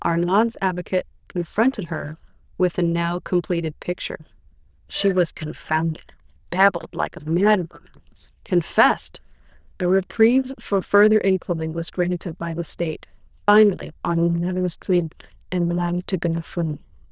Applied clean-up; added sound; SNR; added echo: neural diffusion model UNIVERSE++.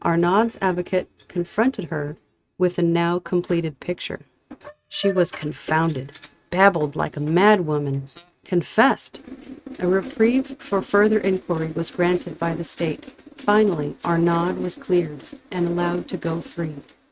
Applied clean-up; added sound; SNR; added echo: neural mask model RNNoise.